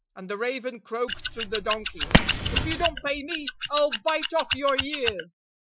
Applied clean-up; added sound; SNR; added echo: classical method Wiener filter.